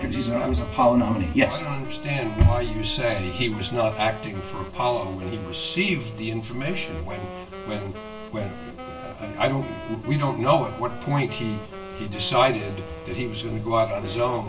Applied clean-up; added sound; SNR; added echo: none; Wind instrument, woodwind instrument; 13 dB; reverberation time 0.2 s.